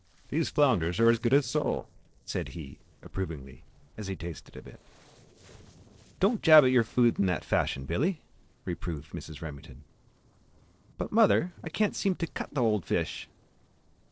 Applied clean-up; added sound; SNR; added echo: neural separator model SepFormer DNS4.